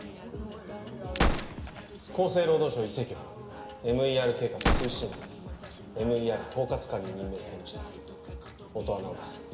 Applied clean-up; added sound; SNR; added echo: none; Gunshot, gunfire; 3 dB; reverberation time 2.9 s.